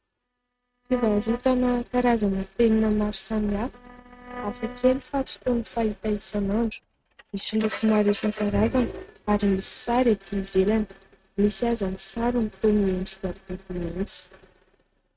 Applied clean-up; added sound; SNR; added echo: neural mask model RNNoise.